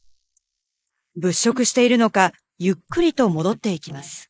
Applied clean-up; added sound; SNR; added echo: neural mask model Resemble Enhance denoiser.